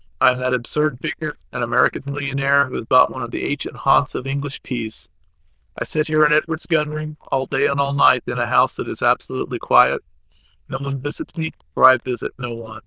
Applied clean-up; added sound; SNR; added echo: neural diffusion model UNIVERSE++.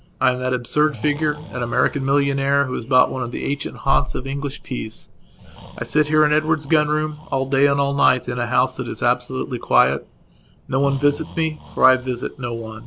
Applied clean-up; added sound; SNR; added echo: none; Breathing; 12 dB; none.